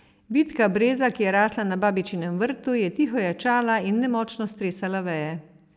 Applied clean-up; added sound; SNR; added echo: none; none; none; none.